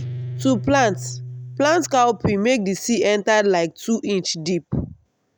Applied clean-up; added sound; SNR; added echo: none; Guitar; 14 dB; none.